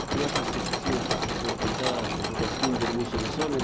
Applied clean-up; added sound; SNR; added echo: none; Mechanisms; -3 dB; none.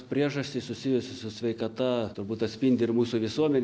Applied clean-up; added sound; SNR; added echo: none; none; none; none.